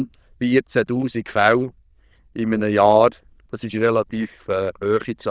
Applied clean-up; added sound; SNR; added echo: neural diffusion model UNIVERSE++.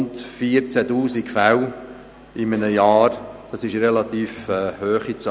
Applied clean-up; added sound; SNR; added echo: none; none; none; none.